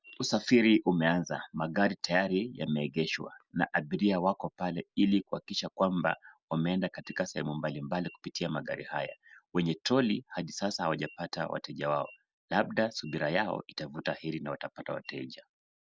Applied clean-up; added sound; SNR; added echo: none; none; none; none.